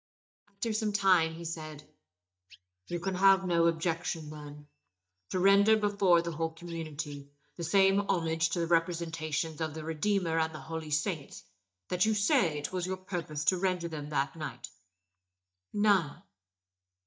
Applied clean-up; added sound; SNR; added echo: neural mask model DeepFilterNet 3.